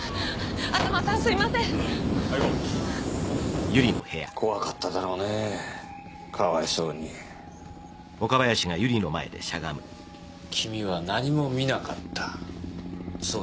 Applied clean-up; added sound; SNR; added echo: none; none; none; none.